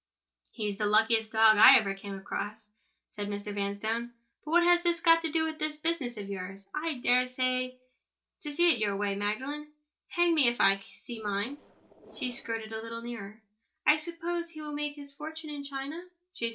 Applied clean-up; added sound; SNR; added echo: neural separator model SepFormer DNS4.